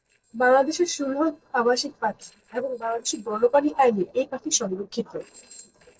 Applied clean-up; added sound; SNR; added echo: neural separator model SepFormer DNS4.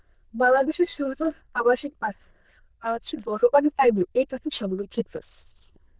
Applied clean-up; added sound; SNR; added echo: neural diffusion model UNIVERSE++.